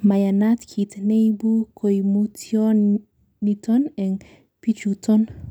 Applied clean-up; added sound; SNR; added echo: none; none; none; none.